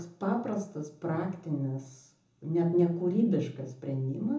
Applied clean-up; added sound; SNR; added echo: none; none; none; reverberation time 0.6 s.